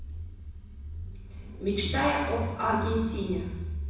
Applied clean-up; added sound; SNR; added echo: none; Engine / Car; 4 dB; reverberation time 1.1 s.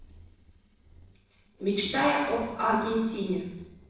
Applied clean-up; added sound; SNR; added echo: neural separator model SepFormer DNS4.